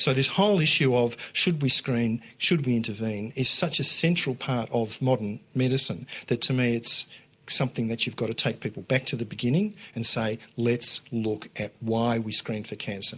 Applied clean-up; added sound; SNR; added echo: none; none; none; none.